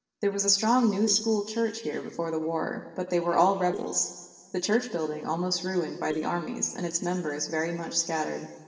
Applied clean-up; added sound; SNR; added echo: neural separator model SepFormer DNS4.